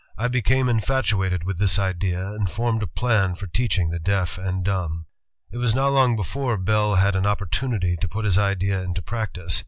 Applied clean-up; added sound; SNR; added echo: none; none; none; none.